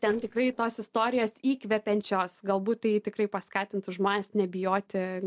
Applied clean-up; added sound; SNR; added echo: neural separator model SepFormer DNS4.